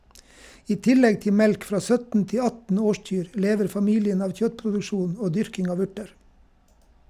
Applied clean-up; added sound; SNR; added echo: none; none; none; none.